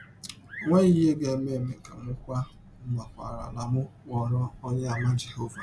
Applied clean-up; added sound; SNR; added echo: none; Bird vocalization, bird call, bird song + Subway, metro, underground; 19 dB; none.